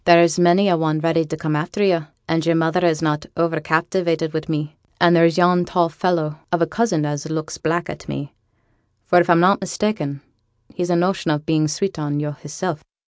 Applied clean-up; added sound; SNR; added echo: none; none; none; none.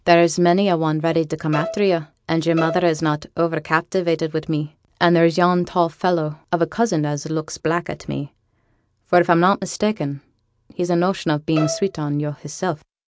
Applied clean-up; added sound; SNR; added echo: none; Bowed string instrument; 11 dB; none.